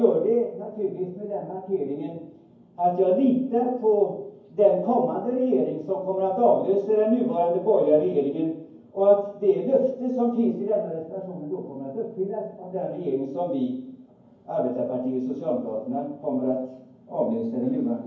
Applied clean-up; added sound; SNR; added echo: none; none; none; reverberation time 0.9 s.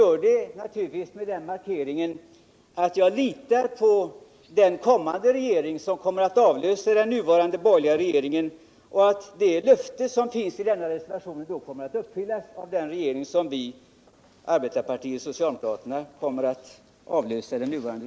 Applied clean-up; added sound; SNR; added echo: none; none; none; none.